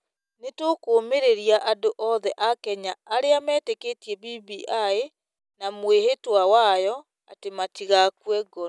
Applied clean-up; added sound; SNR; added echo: none; none; none; none.